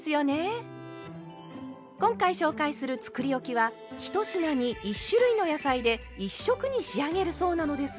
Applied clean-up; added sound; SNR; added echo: none; none; none; none.